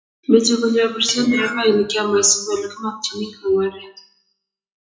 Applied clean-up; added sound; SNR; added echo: classical method WPE with log-MMSE.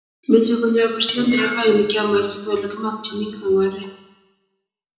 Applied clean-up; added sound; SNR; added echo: none; Cutlery, silverware / Dishes, pots, and pans; 14 dB; reverberation time 0.9 s.